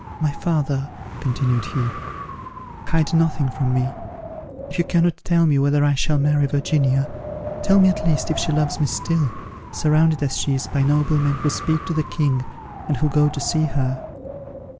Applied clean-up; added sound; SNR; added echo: none; Wind; 12 dB; none.